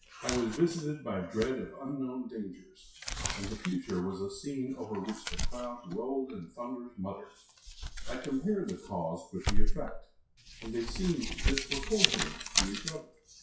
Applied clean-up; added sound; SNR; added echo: classical method WPE with log-MMSE.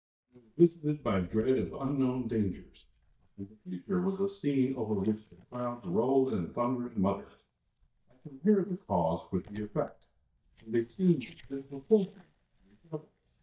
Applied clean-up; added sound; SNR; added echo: neural mask model DeepFilterNet 3.